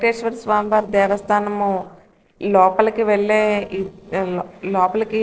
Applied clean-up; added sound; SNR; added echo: neural separator model SepFormer DNS4.